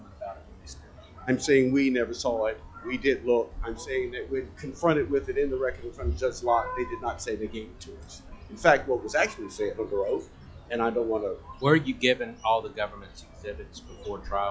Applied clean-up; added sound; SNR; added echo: classical method log-MMSE.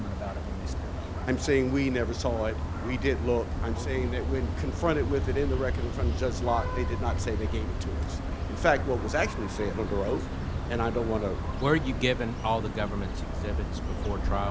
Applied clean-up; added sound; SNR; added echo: none; Vehicle horn, car horn, honking; 0 dB; none.